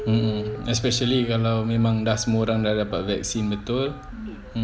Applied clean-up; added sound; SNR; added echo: none; Telephone; 16 dB; none.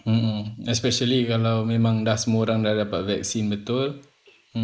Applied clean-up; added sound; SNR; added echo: neural mask model Resemble Enhance denoiser.